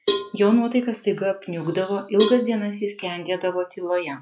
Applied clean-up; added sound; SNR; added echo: classical method log-MMSE.